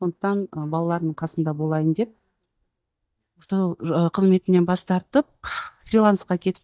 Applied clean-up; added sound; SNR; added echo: neural mask model DeepFilterNet 3.